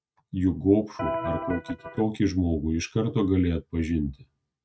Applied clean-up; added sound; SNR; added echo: neural mask model RNNoise.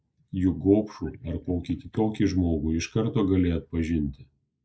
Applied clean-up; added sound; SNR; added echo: neural mask model Resemble Enhance denoiser.